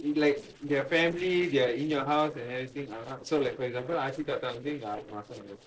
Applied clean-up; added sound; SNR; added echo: neural separator model SepFormer DNS4.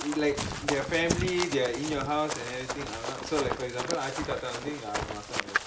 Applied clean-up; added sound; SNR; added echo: none; Run; 3 dB; none.